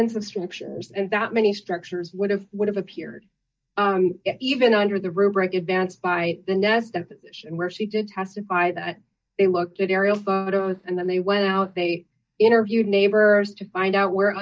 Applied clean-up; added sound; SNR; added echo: neural mask model DeepFilterNet 3.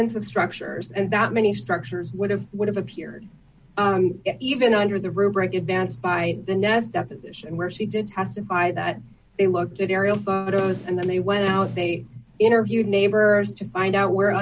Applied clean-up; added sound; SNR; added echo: none; Bass drum / Snare drum; 14 dB; none.